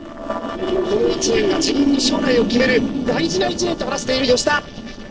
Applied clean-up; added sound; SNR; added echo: neural separator model SepFormer DNS4.